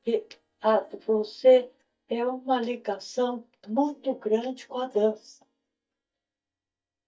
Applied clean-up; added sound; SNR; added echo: neural mask model DeepFilterNet 3.